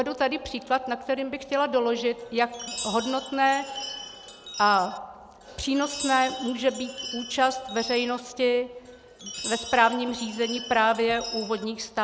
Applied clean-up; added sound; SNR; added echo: none; Chime; 11 dB; none.